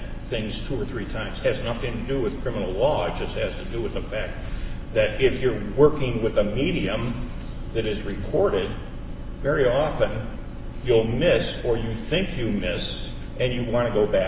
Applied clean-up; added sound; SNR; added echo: none; none; none; none.